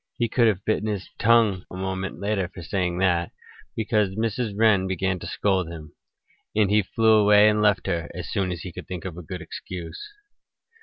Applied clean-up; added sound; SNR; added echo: none; none; none; none.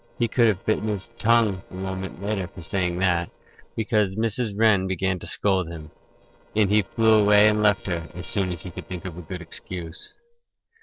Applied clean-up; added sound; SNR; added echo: neural separator model SepFormer DNS4.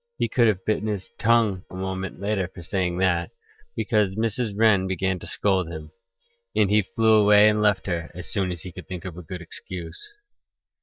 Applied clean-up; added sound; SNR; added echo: neural mask model DeepFilterNet 3.